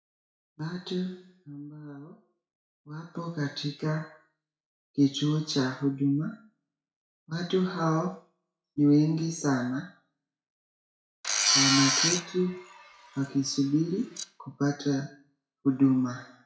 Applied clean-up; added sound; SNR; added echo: classical method WPE with log-MMSE.